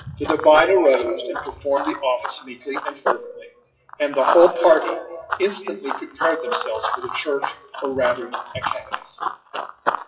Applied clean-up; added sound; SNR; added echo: classical method WPE with log-MMSE.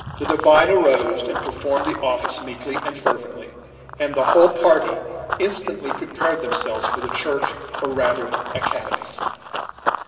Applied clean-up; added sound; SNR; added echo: none; Run; 5 dB; reverberation time 2.0 s.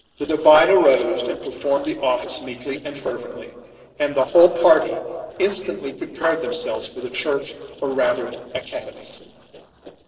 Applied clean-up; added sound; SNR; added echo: neural separator model SepFormer DNS4.